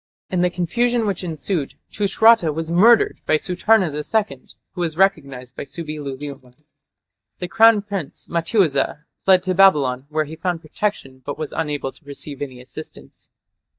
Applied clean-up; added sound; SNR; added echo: neural mask model DeepFilterNet 3.